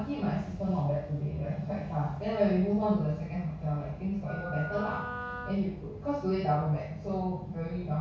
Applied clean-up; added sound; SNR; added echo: none; Wind instrument, woodwind instrument; 9 dB; reverberation time 0.6 s.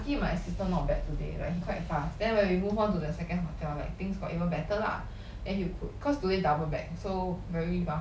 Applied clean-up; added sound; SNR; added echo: none; none; none; none.